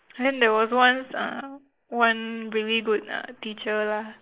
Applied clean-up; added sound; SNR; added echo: neural mask model Resemble Enhance denoiser.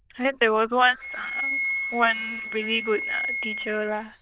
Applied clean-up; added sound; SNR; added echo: neural diffusion model UNIVERSE++.